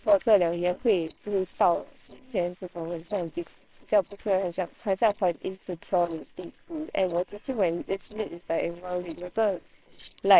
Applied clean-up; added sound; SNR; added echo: neural separator model SepFormer WHAMR!.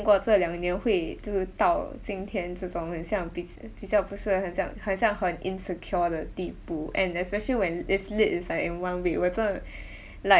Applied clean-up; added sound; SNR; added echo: none; none; none; none.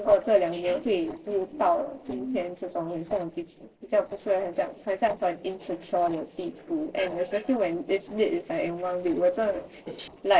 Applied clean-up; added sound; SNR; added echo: neural separator model SepFormer DNS4.